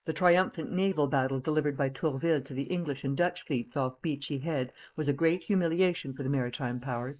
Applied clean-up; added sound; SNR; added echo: neural mask model Resemble Enhance denoiser.